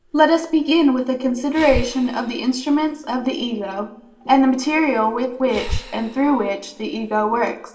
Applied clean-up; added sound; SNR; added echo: none; Breathing; 14 dB; reverberation time 1.4 s.